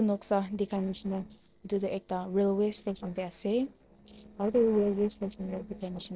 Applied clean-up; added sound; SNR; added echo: neural separator model SepFormer DNS4.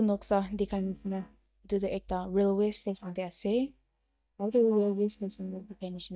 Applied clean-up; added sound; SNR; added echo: neural mask model DeepFilterNet 3.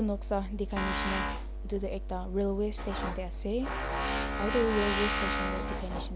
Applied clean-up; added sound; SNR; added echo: none; Tools; 0 dB; none.